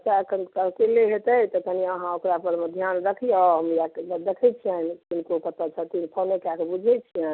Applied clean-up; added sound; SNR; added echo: none; none; none; none.